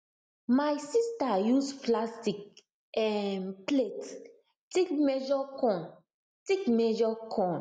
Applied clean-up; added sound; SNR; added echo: none; none; none; none.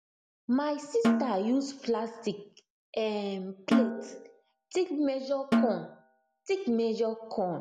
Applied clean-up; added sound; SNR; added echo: none; Snare drum; 2 dB; none.